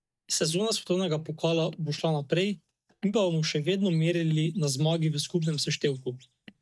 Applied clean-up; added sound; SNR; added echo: neural mask model DeepFilterNet 3.